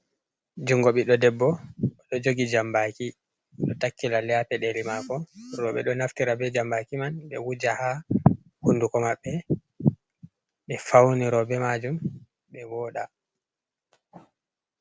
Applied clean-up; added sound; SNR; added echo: none; none; none; none.